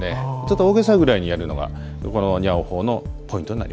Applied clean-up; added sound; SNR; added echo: none; none; none; none.